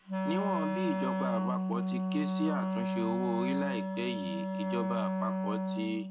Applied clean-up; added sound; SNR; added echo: none; Wind instrument, woodwind instrument; -4 dB; none.